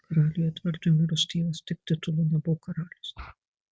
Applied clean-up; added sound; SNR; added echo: none; none; none; none.